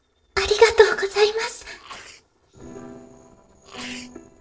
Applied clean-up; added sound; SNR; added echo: neural separator model SepFormer DNS4.